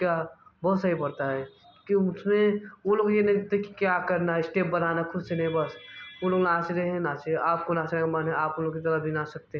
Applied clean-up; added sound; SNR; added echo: none; none; none; none.